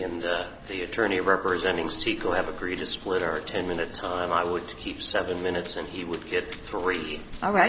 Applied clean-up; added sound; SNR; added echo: none; Run; 19 dB; none.